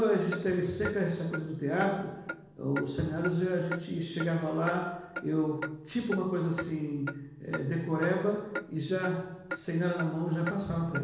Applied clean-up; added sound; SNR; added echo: none; Clock; 11 dB; reverberation time 1.1 s.